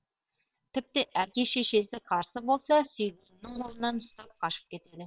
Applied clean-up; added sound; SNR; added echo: neural separator model SepFormer WHAM!.